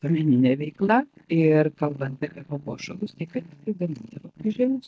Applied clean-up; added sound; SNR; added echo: neural mask model DeepFilterNet 3.